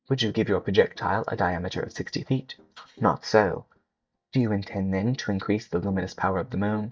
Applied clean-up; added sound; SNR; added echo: neural mask model DeepFilterNet 3.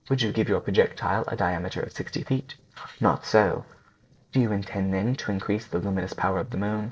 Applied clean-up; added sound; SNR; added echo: neural separator model SepFormer DNS4.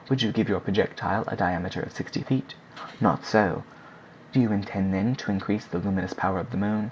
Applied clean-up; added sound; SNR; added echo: none; none; none; none.